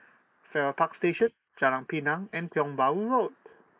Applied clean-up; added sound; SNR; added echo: neural mask model Resemble Enhance denoiser.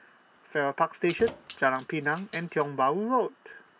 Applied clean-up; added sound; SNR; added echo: none; Keys jangling; 17 dB; none.